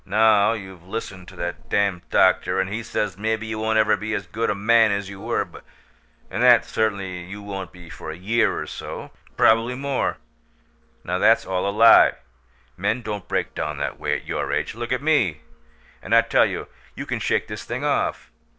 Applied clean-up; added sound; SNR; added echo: neural separator model SepFormer DNS4.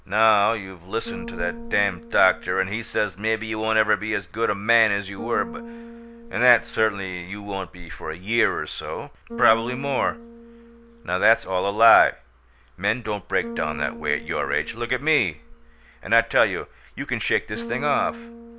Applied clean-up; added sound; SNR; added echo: none; Bass guitar; 16 dB; none.